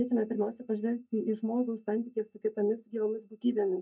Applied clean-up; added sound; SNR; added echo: neural mask model DeepFilterNet 3.